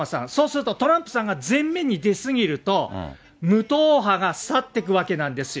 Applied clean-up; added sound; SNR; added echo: none; none; none; none.